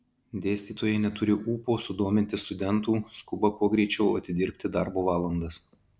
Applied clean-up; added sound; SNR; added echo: none; none; none; none.